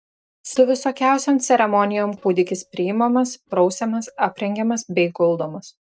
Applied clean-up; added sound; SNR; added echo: neural mask model DeepFilterNet 3.